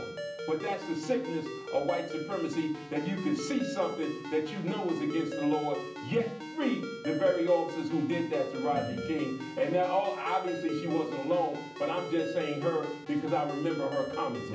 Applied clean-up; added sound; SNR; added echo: none; Ringtone; 9 dB; reverberation time 0.6 s.